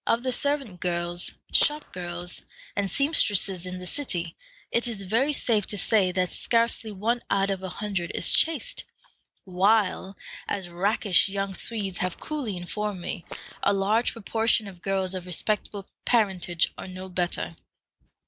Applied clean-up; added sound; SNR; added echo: none; Fart; 14 dB; none.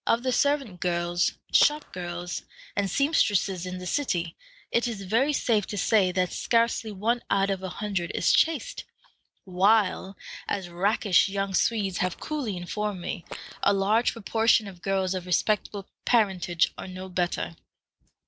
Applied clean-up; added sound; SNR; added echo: neural separator model SepFormer DNS4.